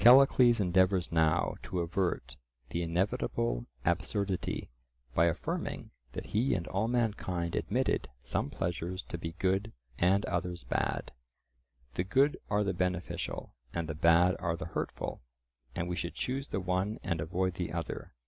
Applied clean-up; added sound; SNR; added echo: none; none; none; none.